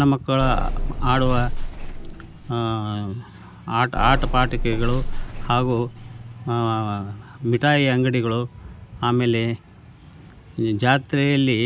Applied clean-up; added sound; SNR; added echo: none; Bus / Engine; 2 dB; none.